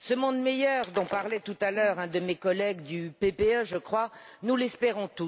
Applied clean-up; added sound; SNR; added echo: none; Shatter; 15 dB; none.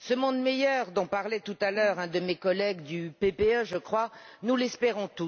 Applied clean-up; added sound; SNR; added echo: none; none; none; none.